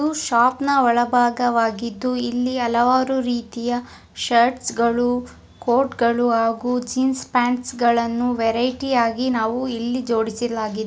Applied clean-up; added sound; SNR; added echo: none; none; none; none.